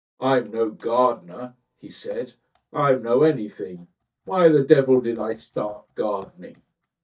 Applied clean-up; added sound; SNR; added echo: neural mask model DeepFilterNet 3.